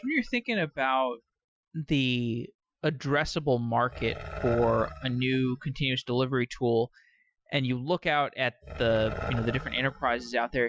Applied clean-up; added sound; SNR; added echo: classical method Wiener filter.